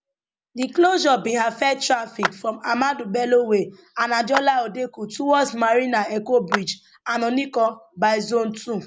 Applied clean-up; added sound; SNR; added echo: none; Clapping; 11 dB; none.